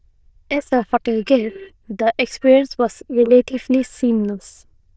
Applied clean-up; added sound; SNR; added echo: neural diffusion model UNIVERSE++.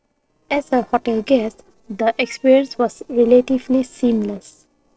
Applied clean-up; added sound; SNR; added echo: neural separator model SepFormer DNS4.